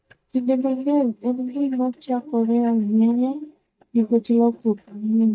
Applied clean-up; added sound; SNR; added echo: neural mask model DeepFilterNet 3.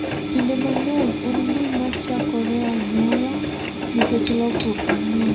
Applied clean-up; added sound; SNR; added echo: none; Engine; 1 dB; reverberation time 0.4 s.